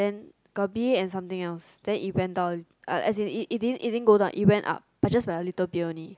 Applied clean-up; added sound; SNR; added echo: none; none; none; none.